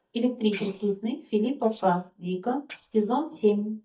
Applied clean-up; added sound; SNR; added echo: neural mask model DeepFilterNet 3.